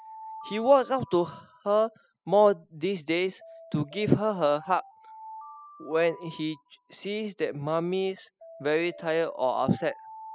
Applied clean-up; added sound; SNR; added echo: classical method spectral subtraction.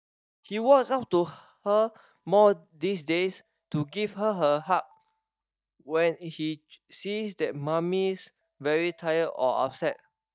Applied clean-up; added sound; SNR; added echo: neural mask model DeepFilterNet 3.